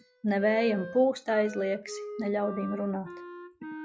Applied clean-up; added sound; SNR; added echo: classical method log-MMSE.